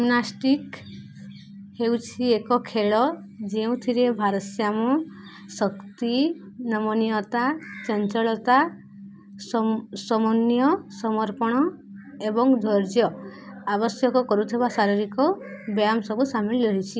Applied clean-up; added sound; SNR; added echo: none; none; none; none.